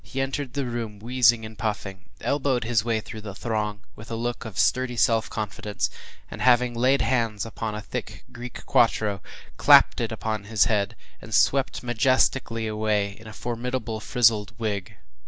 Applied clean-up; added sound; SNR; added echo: none; none; none; none.